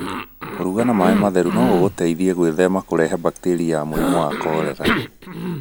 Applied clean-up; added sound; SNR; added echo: none; Cough; 5 dB; none.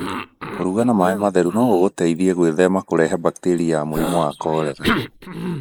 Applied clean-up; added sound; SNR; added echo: neural mask model Resemble Enhance denoiser.